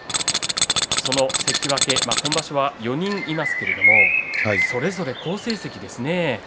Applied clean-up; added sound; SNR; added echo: none; Bird + Tools; -4 dB; none.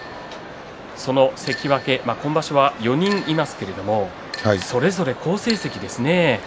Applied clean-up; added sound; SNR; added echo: none; none; none; none.